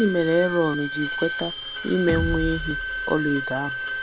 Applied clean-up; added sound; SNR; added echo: none; Bowed string instrument + Bass drum; 5 dB; none.